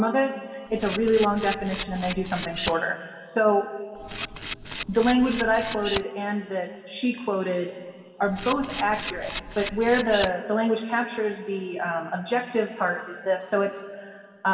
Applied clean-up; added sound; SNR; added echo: none; Camera; 9 dB; reverberation time 2.7 s.